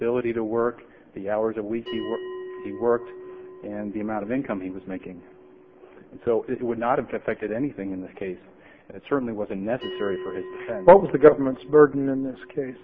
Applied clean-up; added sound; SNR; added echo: none; Bell; 17 dB; none.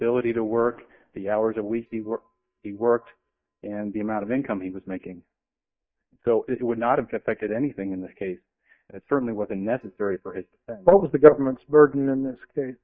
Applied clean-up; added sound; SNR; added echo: neural mask model DeepFilterNet 3.